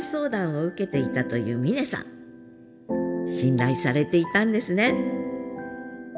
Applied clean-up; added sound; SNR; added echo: none; none; none; reverberation time 1.3 s.